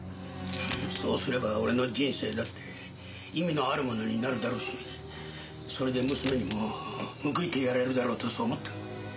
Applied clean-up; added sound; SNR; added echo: none; Coin (dropping); 4 dB; none.